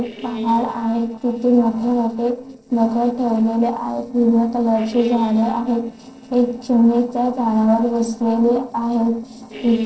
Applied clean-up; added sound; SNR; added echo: neural separator model SepFormer DNS4.